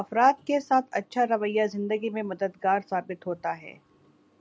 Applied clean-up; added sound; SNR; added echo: none; none; none; none.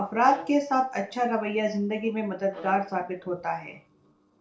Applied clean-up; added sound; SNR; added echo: neural separator model SepFormer DNS4.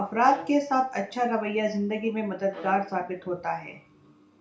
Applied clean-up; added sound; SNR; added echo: none; Bowed string instrument; 20 dB; reverberation time 0.4 s.